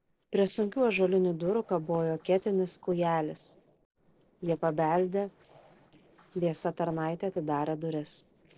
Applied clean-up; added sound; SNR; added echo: neural separator model SepFormer DNS4.